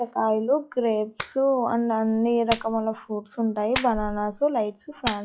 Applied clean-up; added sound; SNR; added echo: classical method log-MMSE.